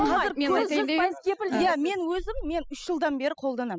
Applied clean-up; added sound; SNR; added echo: classical method spectral subtraction.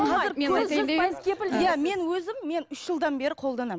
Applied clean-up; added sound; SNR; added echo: none; none; none; none.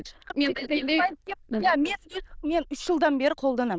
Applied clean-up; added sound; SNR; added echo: neural diffusion model UNIVERSE++.